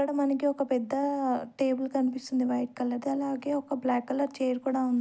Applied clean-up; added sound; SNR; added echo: none; none; none; none.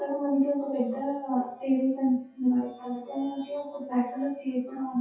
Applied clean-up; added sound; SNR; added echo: classical method WPE with log-MMSE.